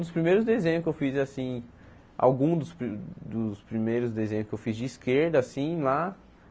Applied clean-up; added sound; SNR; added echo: none; none; none; none.